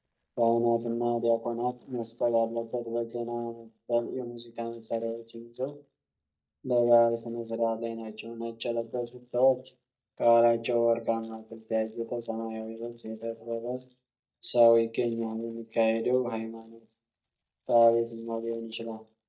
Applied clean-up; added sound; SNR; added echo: neural mask model DeepFilterNet 3.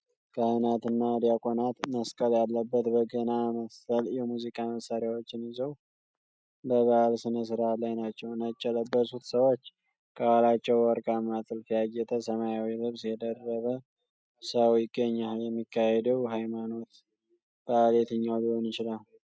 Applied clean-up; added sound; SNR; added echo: none; none; none; none.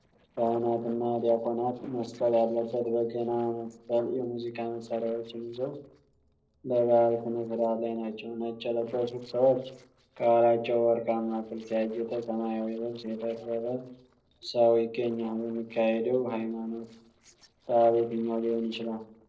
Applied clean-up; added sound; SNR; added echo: neural separator model SepFormer DNS4.